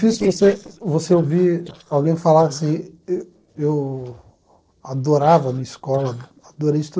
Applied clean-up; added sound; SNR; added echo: neural separator model SepFormer DNS4.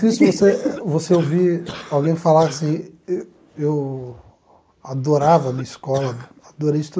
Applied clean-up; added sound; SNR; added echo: neural mask model Resemble Enhance denoiser.